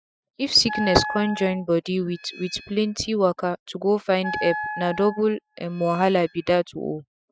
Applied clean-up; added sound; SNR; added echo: classical method Wiener filter.